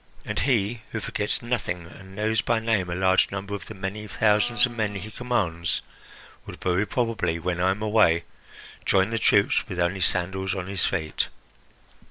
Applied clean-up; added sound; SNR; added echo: none; Domestic sounds, home sounds; 17 dB; none.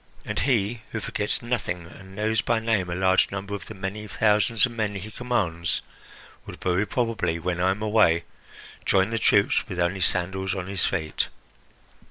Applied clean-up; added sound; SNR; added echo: neural mask model Resemble Enhance denoiser.